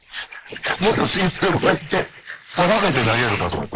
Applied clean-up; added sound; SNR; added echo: neural mask model Resemble Enhance denoiser.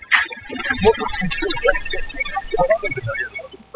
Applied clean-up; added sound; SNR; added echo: classical method spectral subtraction.